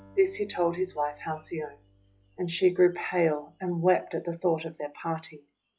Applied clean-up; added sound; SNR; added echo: classical method log-MMSE.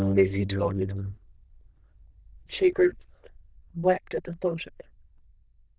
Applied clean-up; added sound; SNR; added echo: neural diffusion model UNIVERSE++.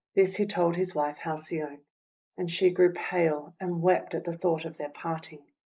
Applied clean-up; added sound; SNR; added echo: neural mask model Resemble Enhance denoiser.